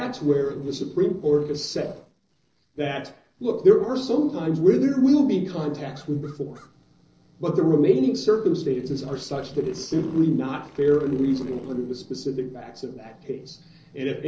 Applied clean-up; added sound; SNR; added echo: neural separator model SepFormer DNS4.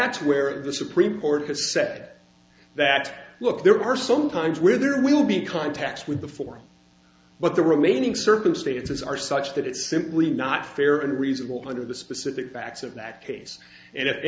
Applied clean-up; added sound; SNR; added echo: none; none; none; none.